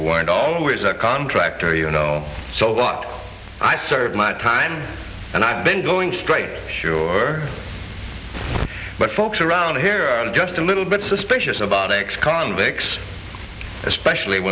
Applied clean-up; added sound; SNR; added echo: none; none; none; none.